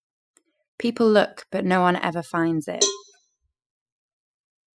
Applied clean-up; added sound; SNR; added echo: classical method spectral subtraction.